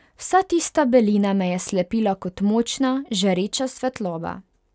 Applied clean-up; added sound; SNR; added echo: none; none; none; none.